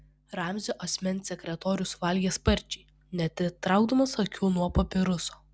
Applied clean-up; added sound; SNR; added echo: none; none; none; none.